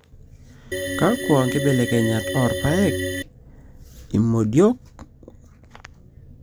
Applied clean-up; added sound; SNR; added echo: none; Organ; 4 dB; none.